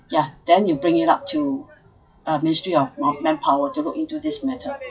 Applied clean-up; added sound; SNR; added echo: classical method WPE with log-MMSE.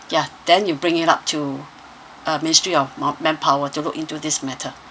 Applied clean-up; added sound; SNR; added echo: none; none; none; none.